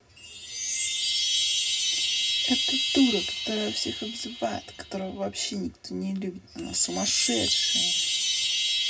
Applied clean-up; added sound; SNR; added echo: none; Chime; -3 dB; reverberation time 0.4 s.